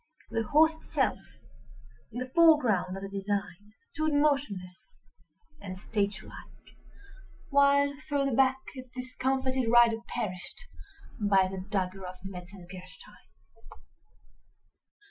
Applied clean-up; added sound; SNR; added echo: classical method Wiener filter.